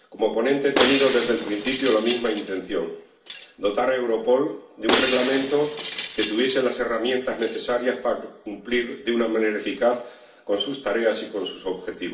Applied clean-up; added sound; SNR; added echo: none; Shatter; 4 dB; reverberation time 0.4 s.